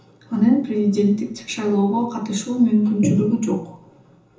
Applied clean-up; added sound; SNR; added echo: none; none; none; reverberation time 0.6 s.